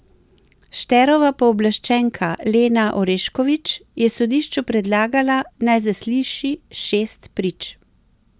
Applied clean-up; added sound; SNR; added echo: none; none; none; none.